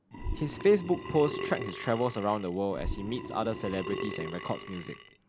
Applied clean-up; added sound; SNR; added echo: none; Burping, eructation; 8 dB; none.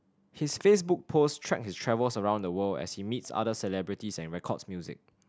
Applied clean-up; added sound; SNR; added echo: none; none; none; none.